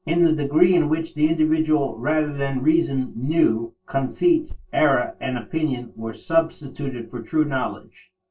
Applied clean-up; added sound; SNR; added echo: neural separator model SepFormer DNS4.